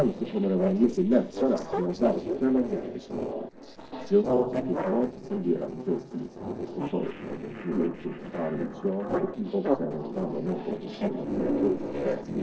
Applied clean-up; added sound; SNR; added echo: neural separator model SepFormer DNS4.